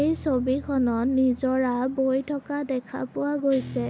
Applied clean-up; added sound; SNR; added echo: none; Guitar; 17 dB; none.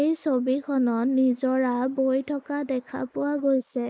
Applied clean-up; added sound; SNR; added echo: neural mask model Resemble Enhance denoiser.